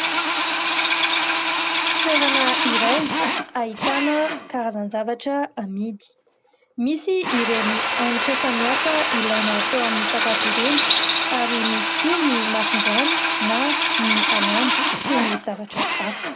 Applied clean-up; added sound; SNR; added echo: none; Drill; -3 dB; none.